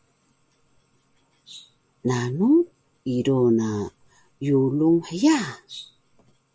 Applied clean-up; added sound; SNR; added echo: none; none; none; none.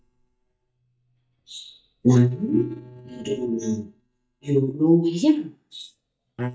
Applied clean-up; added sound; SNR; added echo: neural mask model DeepFilterNet 3.